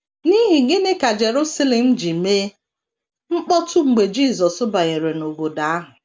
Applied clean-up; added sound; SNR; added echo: none; none; none; none.